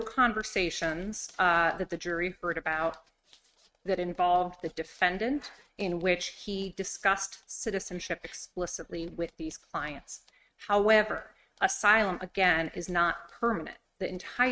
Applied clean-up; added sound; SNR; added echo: neural mask model RNNoise.